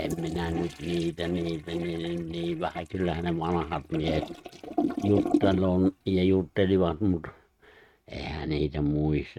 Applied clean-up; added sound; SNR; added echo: neural mask model RNNoise.